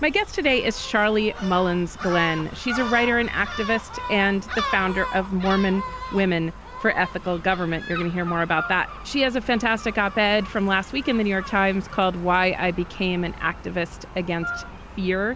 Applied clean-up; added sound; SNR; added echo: none; Gull, seagull + Wind instrument, woodwind instrument; 11 dB; none.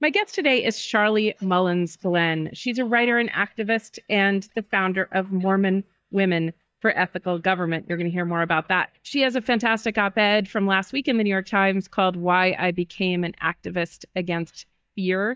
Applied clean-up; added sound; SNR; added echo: neural mask model DeepFilterNet 3.